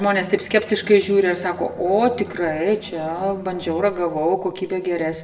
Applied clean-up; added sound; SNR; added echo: none; Bowed string instrument; 19 dB; reverberation time 0.6 s.